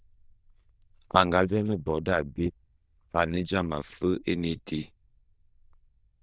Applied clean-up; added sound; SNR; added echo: neural diffusion model UNIVERSE++.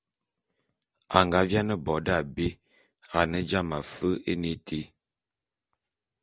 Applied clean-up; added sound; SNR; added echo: none; none; none; none.